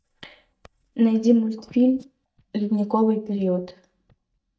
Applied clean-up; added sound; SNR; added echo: neural mask model DeepFilterNet 3.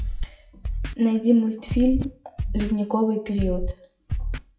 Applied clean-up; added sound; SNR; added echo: classical method WPE with log-MMSE.